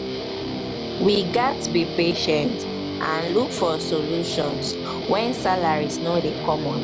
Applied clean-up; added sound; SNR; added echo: none; Guitar; 4 dB; none.